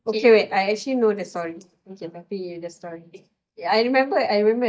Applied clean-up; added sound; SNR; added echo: neural mask model DeepFilterNet 3.